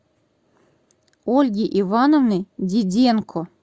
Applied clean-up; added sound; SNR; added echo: none; none; none; none.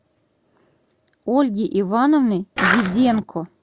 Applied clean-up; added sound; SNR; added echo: none; Skateboard; 1 dB; none.